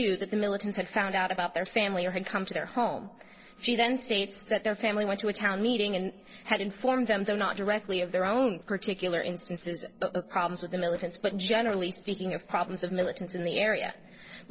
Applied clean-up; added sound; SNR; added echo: neural separator model SepFormer DNS4.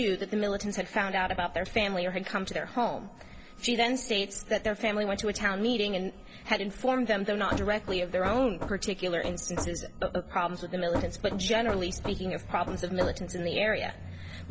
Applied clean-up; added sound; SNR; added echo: none; Knock / Wood; 8 dB; none.